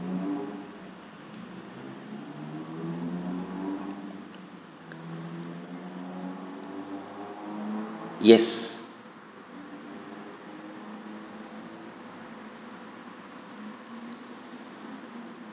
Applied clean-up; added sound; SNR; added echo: none; none; none; none.